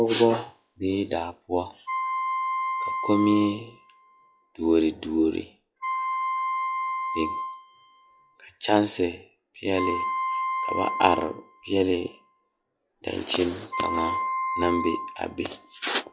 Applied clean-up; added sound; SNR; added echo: classical method log-MMSE.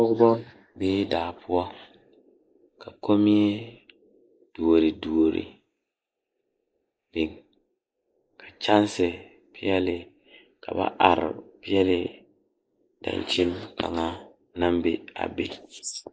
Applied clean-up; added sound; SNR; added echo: neural mask model Resemble Enhance denoiser.